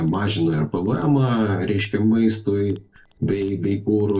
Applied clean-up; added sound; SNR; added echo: neural separator model SepFormer DNS4.